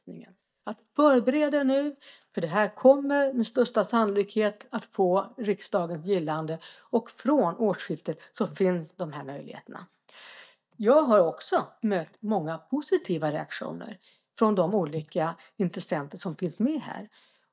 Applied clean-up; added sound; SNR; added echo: neural mask model DeepFilterNet 3.